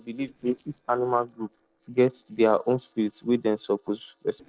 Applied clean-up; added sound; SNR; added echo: neural separator model SepFormer DNS4.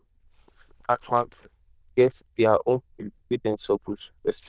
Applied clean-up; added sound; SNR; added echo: neural diffusion model UNIVERSE++.